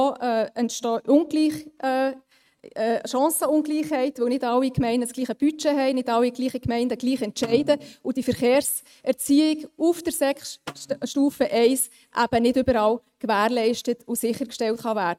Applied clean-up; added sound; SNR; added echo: neural mask model RNNoise.